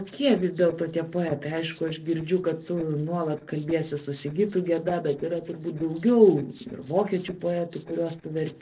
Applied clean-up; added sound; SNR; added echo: neural separator model SepFormer DNS4.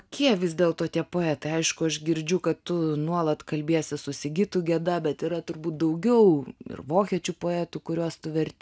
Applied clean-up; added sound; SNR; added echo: none; none; none; none.